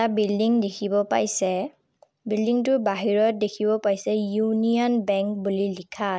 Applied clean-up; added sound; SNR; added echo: none; none; none; none.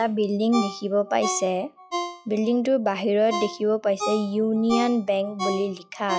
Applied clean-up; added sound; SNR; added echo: classical method log-MMSE.